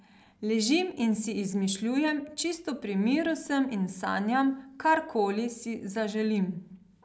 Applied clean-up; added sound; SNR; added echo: none; none; none; none.